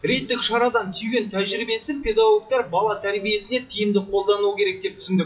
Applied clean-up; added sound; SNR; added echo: classical method WPE with log-MMSE.